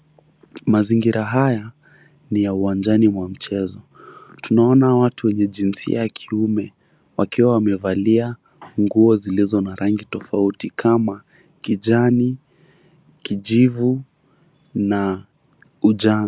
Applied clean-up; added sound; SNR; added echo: none; none; none; none.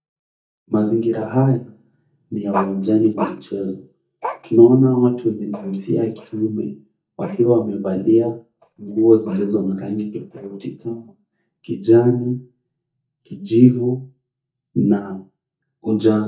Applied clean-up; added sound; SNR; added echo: neural mask model DeepFilterNet 3.